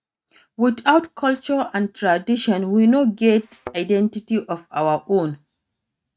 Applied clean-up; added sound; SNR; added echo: neural mask model RNNoise.